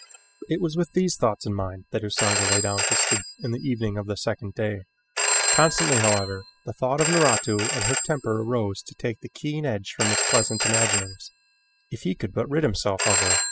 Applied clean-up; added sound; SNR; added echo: classical method spectral subtraction.